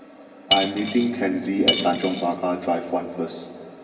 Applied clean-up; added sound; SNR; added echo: none; Cutlery, silverware / Dishes, pots, and pans; 2 dB; reverberation time 2.3 s.